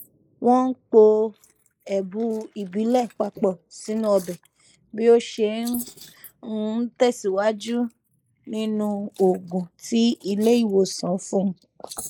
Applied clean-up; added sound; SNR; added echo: neural mask model Resemble Enhance denoiser.